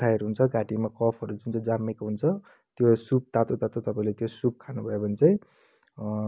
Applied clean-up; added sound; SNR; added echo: none; none; none; none.